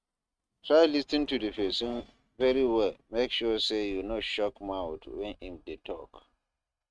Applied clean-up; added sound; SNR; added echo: neural mask model RNNoise.